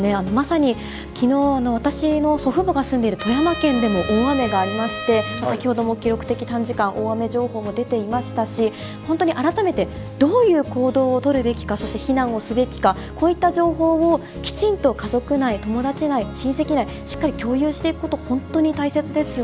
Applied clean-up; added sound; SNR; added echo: none; Trumpet; 10 dB; none.